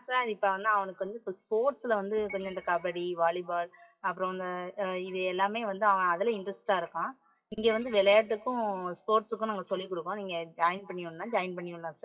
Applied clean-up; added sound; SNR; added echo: classical method WPE with log-MMSE.